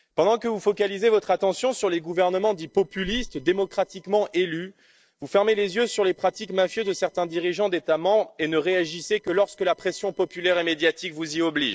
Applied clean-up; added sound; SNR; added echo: neural separator model SepFormer DNS4.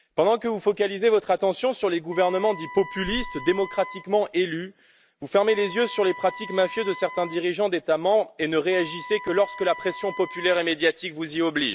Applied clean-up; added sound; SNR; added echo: none; Wind instrument, woodwind instrument; 15 dB; none.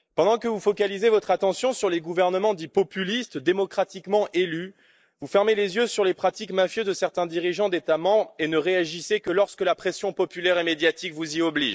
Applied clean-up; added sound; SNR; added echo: neural mask model Resemble Enhance denoiser.